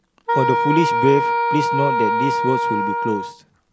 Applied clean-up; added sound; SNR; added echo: none; Wind instrument, woodwind instrument; -2 dB; none.